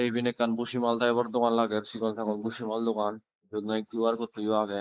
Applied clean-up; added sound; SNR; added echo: neural mask model Resemble Enhance denoiser.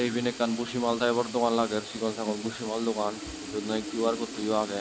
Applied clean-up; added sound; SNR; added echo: none; Marimba, xylophone + Sink (filling or washing); 12 dB; none.